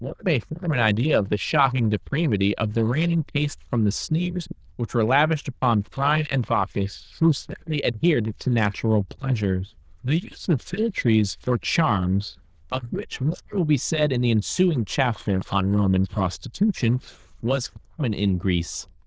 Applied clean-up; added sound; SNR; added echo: neural diffusion model UNIVERSE++.